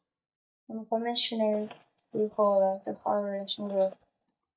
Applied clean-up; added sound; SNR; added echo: neural mask model DeepFilterNet 3.